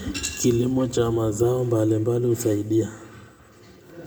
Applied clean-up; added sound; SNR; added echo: none; none; none; reverberation time 0.9 s.